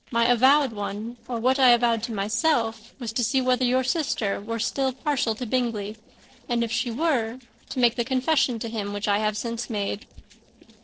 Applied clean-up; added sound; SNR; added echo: neural separator model SepFormer DNS4.